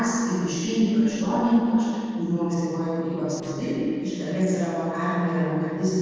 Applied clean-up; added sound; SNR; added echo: neural separator model SepFormer DNS4.